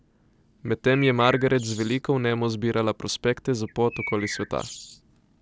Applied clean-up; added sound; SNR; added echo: none; Bird; 12 dB; none.